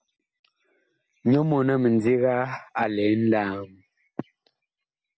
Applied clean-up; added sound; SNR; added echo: none; none; none; none.